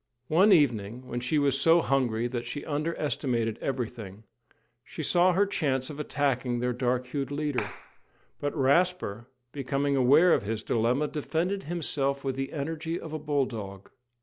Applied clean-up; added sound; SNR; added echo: none; Clapping; 13 dB; none.